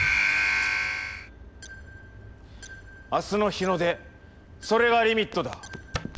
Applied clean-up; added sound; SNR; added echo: none; none; none; none.